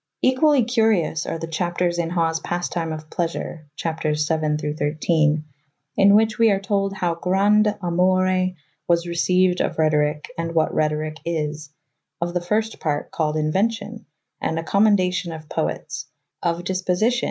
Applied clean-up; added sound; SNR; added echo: none; none; none; none.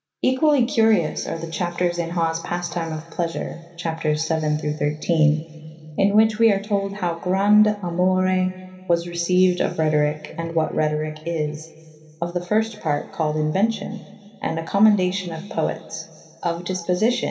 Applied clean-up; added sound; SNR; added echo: none; none; none; reverberation time 2.2 s.